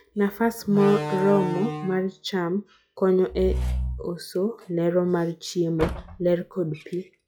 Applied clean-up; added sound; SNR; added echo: classical method log-MMSE.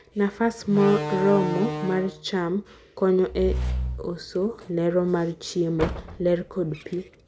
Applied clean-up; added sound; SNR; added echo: none; Slam; 8 dB; none.